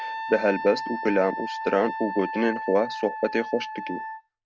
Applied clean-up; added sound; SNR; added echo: none; Wind instrument, woodwind instrument; 7 dB; none.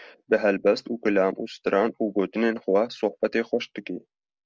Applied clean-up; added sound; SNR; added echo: none; none; none; none.